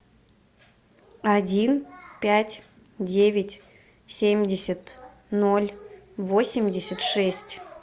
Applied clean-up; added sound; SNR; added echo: none; none; none; none.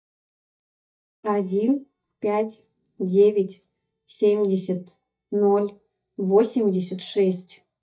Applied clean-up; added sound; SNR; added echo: neural mask model DeepFilterNet 3.